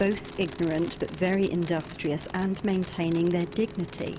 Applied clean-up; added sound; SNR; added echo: none; Piano + Fireworks; 18 dB; none.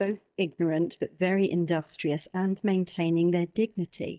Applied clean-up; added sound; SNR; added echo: neural mask model DeepFilterNet 3.